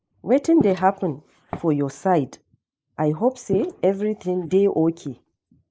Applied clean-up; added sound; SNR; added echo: neural mask model Resemble Enhance denoiser.